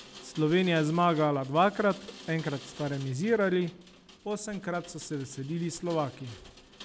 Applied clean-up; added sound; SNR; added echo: none; Rain; 20 dB; none.